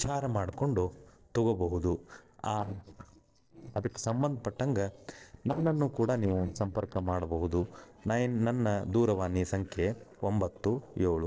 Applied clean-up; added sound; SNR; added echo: neural separator model SepFormer DNS4.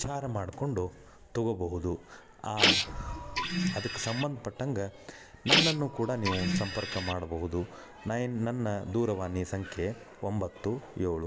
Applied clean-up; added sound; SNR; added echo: none; Printer; -3 dB; none.